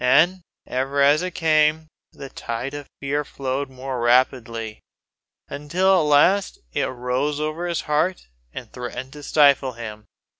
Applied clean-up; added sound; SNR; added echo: none; none; none; none.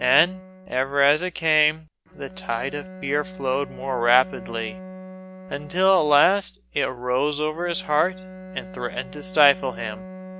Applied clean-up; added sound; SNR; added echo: none; Bowed string instrument; 16 dB; none.